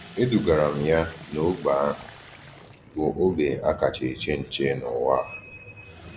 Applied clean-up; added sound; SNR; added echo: none; Sink (filling or washing) / Water tap, faucet; 19 dB; none.